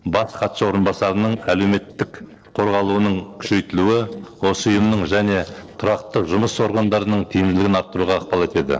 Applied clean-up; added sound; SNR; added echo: neural separator model SepFormer DNS4.